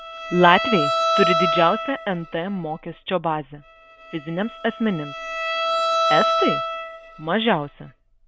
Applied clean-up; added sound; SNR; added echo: none; Bowed string instrument; 2 dB; none.